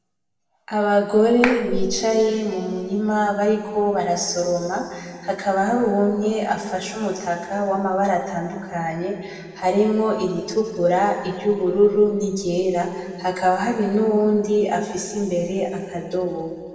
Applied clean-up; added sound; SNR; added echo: none; Clapping; 5 dB; reverberation time 2.2 s.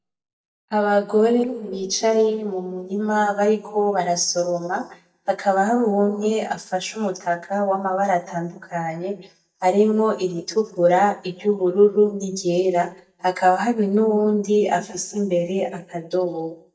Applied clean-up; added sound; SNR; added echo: neural mask model DeepFilterNet 3.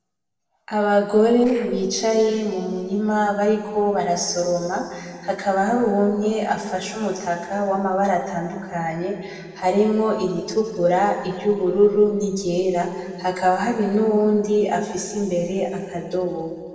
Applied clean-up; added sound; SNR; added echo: neural separator model SepFormer DNS4.